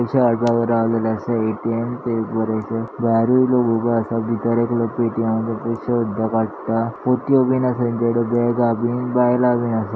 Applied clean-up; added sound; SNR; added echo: none; none; none; none.